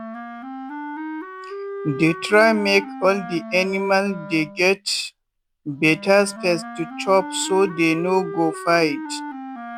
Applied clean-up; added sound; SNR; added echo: none; Wind instrument, woodwind instrument; 11 dB; none.